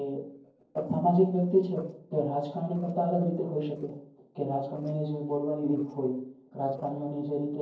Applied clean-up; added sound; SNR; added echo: neural separator model SepFormer DNS4.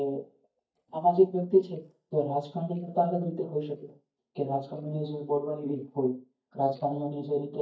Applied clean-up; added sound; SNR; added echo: neural mask model DeepFilterNet 3.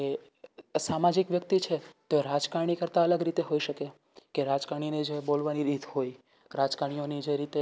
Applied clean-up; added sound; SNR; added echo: none; none; none; none.